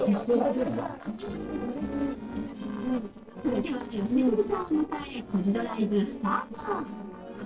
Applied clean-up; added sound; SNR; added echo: neural separator model SepFormer DNS4.